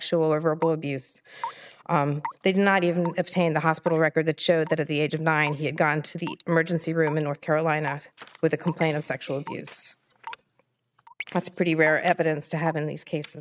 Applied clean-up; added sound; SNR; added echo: neural mask model RNNoise.